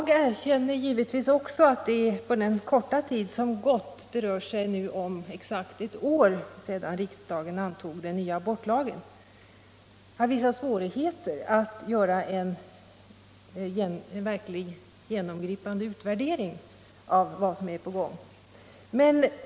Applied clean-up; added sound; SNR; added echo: none; none; none; none.